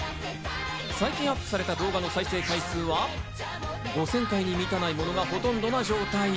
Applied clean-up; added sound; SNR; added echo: none; none; none; none.